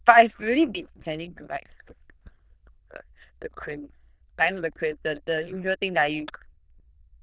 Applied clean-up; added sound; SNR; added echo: neural diffusion model UNIVERSE++.